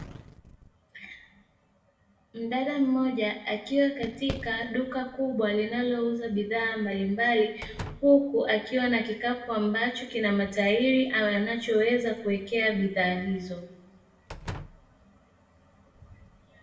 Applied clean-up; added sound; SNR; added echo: none; Slam; 16 dB; reverberation time 0.8 s.